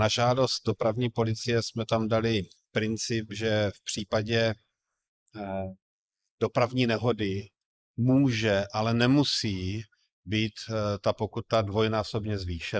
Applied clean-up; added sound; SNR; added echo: neural mask model Resemble Enhance denoiser.